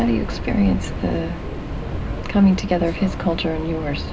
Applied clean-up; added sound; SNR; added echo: none; Subway, metro, underground; 5 dB; reverberation time 0.2 s.